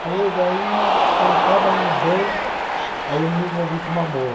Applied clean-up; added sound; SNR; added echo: none; Cheering; -3 dB; none.